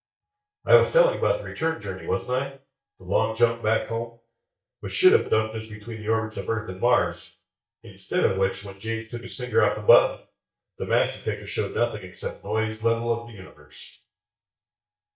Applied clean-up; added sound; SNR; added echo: neural mask model DeepFilterNet 3.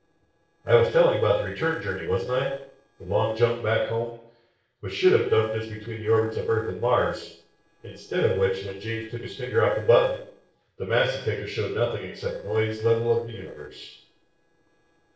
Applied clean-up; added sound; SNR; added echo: neural separator model SepFormer DNS4.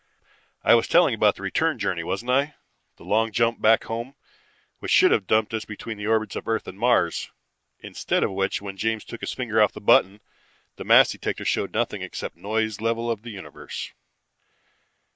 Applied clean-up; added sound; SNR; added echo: none; none; none; none.